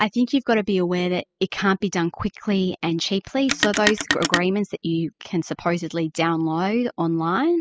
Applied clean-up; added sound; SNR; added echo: classical method spectral subtraction.